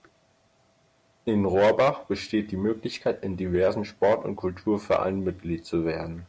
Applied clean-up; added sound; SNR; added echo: none; none; none; none.